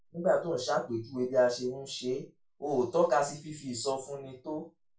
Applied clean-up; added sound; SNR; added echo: none; none; none; reverberation time 0.2 s.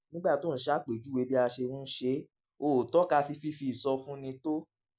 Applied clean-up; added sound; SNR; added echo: none; none; none; none.